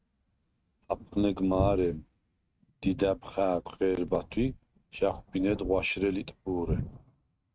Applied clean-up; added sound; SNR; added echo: neural mask model RNNoise.